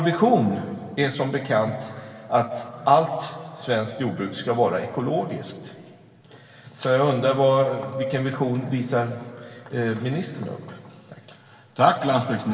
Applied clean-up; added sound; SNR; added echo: none; none; none; reverberation time 2.2 s.